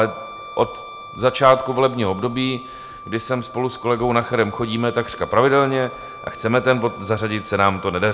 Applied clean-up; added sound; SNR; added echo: none; Wind instrument, woodwind instrument; 16 dB; reverberation time 1.9 s.